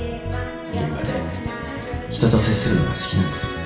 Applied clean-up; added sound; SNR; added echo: none; Bass guitar; 7 dB; reverberation time 0.8 s.